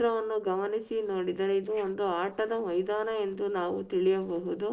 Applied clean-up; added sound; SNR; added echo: neural separator model SepFormer DNS4.